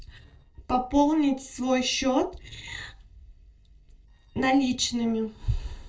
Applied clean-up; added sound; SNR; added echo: neural separator model SepFormer DNS4.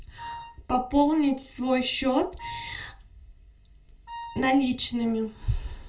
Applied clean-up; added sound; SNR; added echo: none; Wind instrument, woodwind instrument; 14 dB; reverberation time 0.2 s.